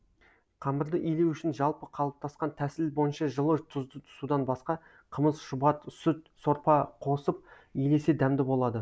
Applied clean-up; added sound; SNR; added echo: none; none; none; none.